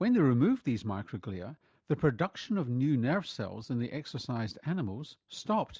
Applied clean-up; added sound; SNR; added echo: none; none; none; none.